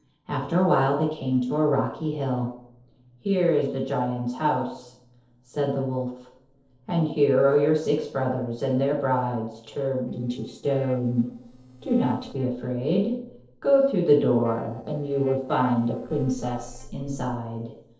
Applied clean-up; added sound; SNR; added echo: neural separator model SepFormer DNS4.